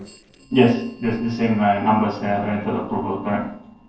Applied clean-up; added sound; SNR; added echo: neural separator model SepFormer DNS4.